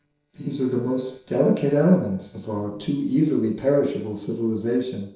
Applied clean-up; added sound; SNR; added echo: neural separator model SepFormer DNS4.